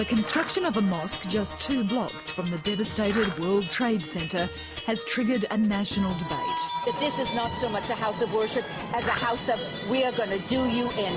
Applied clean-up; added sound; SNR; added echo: none; Skateboard; 9 dB; none.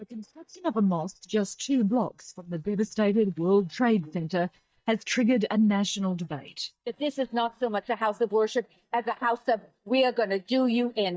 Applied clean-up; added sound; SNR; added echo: neural mask model DeepFilterNet 3.